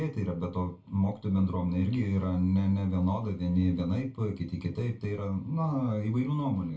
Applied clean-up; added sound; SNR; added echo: none; none; none; reverberation time 0.2 s.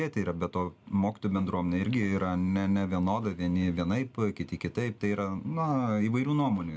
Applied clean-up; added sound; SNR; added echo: none; none; none; none.